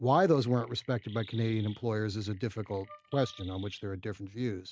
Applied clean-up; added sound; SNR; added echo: neural mask model RNNoise.